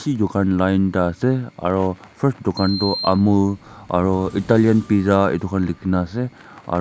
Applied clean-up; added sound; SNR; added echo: none; Sliding door; 16 dB; none.